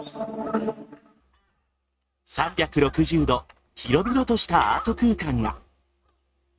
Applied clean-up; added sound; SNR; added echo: neural mask model RNNoise.